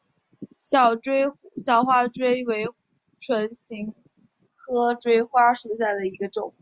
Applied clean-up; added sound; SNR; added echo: none; none; none; none.